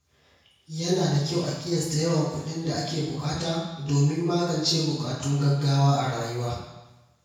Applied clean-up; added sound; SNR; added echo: none; none; none; reverberation time 1.0 s.